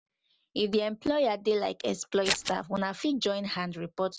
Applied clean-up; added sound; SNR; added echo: none; Scissors; 2 dB; none.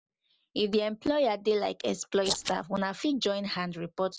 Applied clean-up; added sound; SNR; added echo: neural mask model Resemble Enhance denoiser.